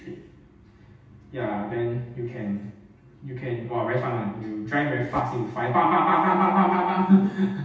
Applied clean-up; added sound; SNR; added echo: none; Whoosh, swoosh, swish; 13 dB; reverberation time 0.9 s.